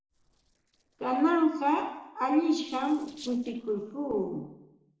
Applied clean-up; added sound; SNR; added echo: neural separator model SepFormer DNS4.